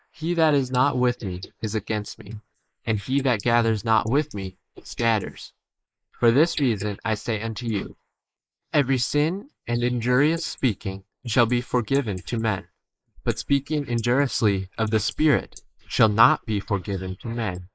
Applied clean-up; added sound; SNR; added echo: neural mask model Resemble Enhance denoiser.